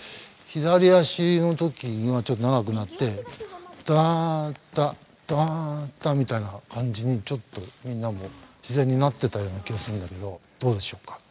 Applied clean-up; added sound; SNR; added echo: none; none; none; none.